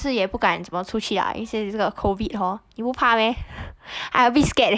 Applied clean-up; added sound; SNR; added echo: none; none; none; none.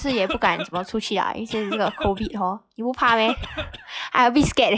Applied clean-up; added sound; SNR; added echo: classical method log-MMSE.